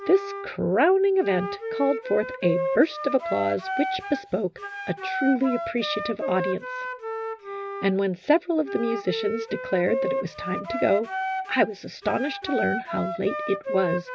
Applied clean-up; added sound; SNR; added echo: none; Wind instrument, woodwind instrument; 5 dB; none.